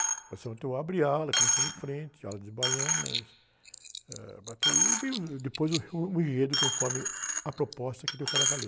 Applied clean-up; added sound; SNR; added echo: none; Coin (dropping); -2 dB; none.